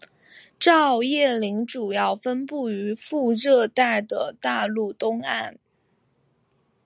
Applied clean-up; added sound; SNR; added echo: none; none; none; none.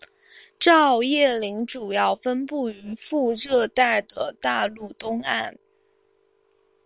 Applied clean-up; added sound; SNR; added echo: neural separator model SepFormer WHAM!.